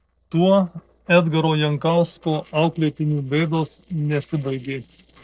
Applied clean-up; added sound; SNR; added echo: neural separator model SepFormer DNS4.